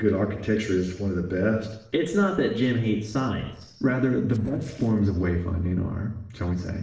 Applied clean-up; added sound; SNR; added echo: neural separator model SepFormer DNS4.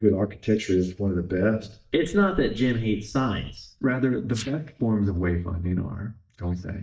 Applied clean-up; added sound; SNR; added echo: neural mask model DeepFilterNet 3.